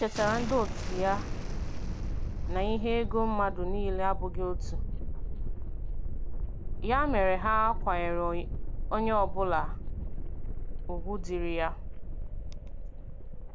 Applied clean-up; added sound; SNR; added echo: none; Thunderstorm; -1 dB; none.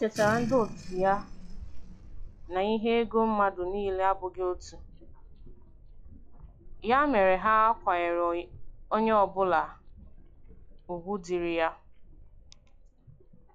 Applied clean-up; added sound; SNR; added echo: classical method log-MMSE.